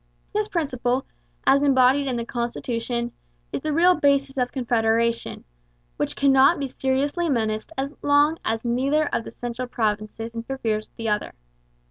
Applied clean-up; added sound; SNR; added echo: none; none; none; none.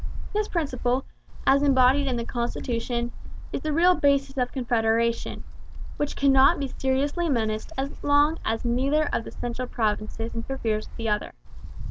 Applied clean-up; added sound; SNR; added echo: none; Wind; 3 dB; none.